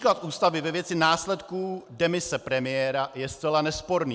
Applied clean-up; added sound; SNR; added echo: none; none; none; none.